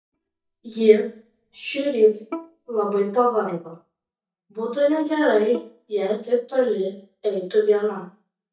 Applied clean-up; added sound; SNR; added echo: neural mask model DeepFilterNet 3.